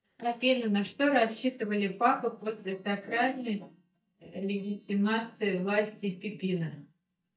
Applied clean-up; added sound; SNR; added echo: neural mask model DeepFilterNet 3.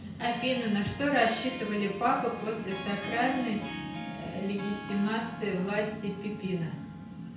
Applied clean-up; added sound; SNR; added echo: none; Harp; 12 dB; reverberation time 0.5 s.